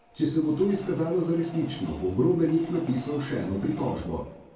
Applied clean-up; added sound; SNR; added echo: none; Train; 20 dB; reverberation time 0.3 s.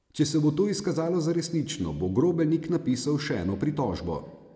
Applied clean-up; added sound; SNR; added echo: none; none; none; none.